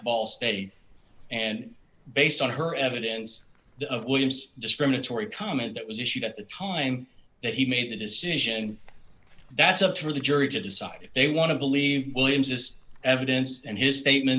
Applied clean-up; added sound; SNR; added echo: none; none; none; none.